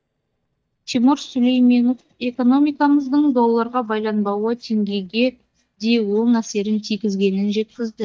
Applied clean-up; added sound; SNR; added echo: neural mask model DeepFilterNet 3.